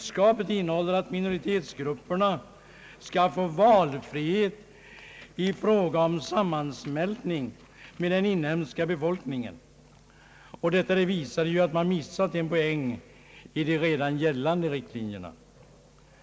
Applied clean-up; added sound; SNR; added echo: none; none; none; none.